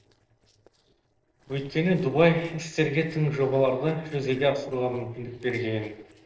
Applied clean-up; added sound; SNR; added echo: neural separator model SepFormer DNS4.